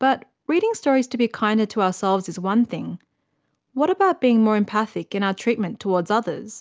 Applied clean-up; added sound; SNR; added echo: none; none; none; none.